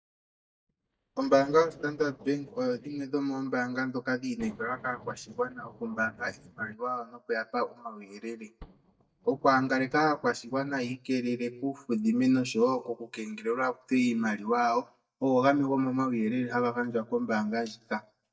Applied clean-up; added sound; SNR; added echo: neural mask model DeepFilterNet 3.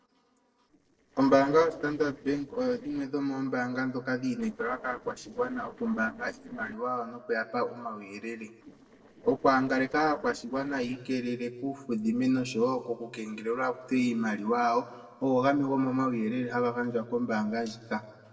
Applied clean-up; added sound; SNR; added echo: neural separator model SepFormer DNS4.